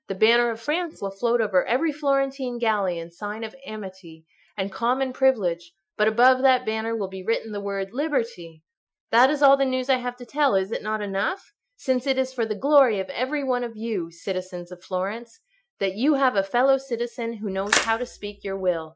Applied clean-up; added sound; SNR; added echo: classical method Wiener filter.